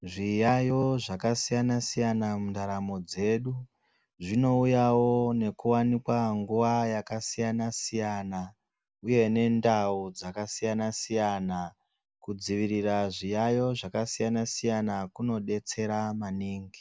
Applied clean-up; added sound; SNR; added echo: none; none; none; none.